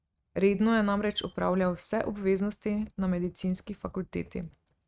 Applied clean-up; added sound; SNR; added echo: neural mask model RNNoise.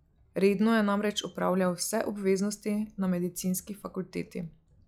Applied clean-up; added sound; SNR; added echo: classical method log-MMSE.